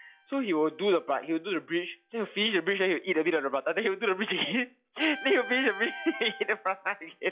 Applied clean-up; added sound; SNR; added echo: classical method log-MMSE.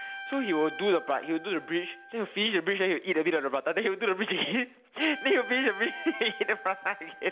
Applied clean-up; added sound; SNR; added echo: none; Trumpet; 15 dB; none.